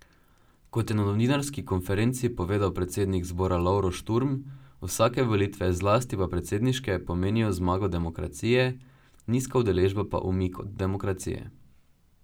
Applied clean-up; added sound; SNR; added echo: none; none; none; none.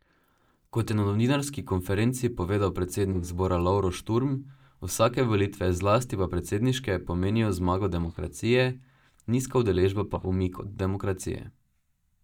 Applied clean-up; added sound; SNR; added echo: neural mask model DeepFilterNet 3.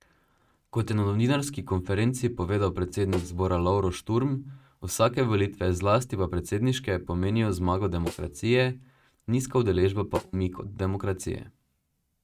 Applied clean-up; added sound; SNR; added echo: neural mask model RNNoise.